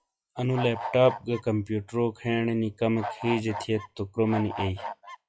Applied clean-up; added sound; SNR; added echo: classical method log-MMSE.